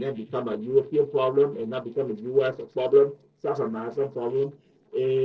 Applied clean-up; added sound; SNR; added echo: neural separator model SepFormer DNS4.